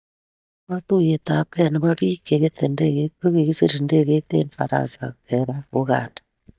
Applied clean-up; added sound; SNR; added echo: neural mask model DeepFilterNet 3.